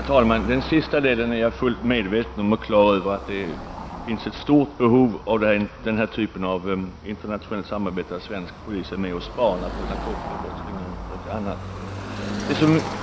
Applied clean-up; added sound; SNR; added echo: none; Car passing by / Traffic noise, roadway noise; 11 dB; none.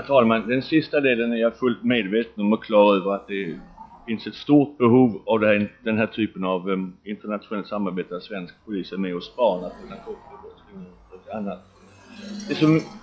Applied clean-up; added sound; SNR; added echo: classical method log-MMSE.